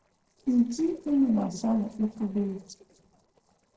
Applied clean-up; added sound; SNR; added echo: neural separator model SepFormer DNS4.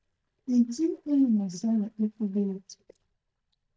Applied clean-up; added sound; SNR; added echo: neural mask model DeepFilterNet 3.